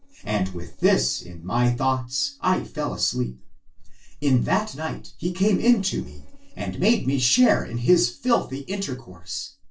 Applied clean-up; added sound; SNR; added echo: neural separator model SepFormer DNS4.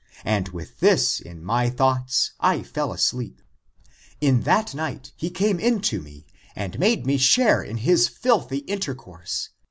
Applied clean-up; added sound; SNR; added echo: none; none; none; none.